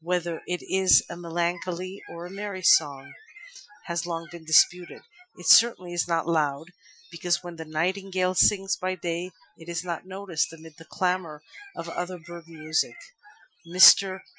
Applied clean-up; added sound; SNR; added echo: classical method Wiener filter.